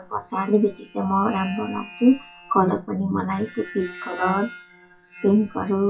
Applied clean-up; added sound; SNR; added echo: classical method WPE with log-MMSE.